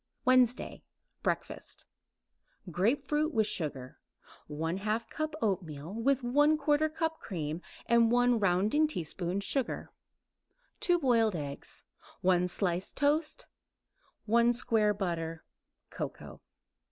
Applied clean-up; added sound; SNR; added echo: none; none; none; none.